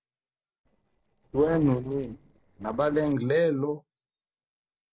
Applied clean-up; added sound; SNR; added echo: neural separator model SepFormer DNS4.